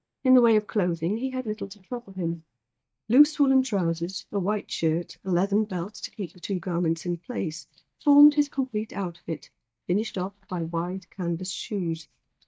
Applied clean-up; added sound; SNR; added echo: neural mask model DeepFilterNet 3.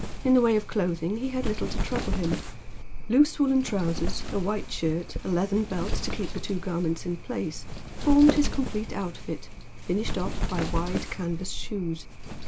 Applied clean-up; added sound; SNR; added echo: none; Wind; 3 dB; none.